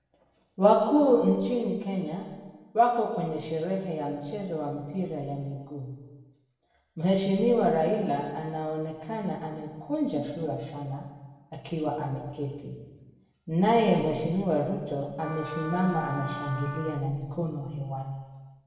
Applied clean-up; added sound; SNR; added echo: none; Wind instrument, woodwind instrument; 10 dB; reverberation time 1.2 s.